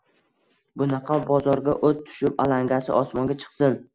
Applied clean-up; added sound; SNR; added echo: none; none; none; none.